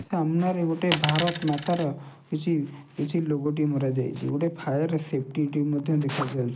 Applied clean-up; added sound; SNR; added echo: none; Coin (dropping); 5 dB; none.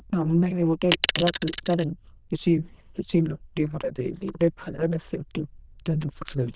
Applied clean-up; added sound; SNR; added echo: neural diffusion model UNIVERSE++.